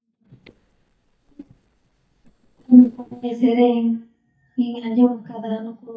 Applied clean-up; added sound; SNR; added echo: neural mask model DeepFilterNet 3.